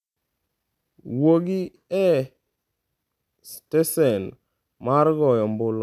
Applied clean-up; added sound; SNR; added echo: none; none; none; none.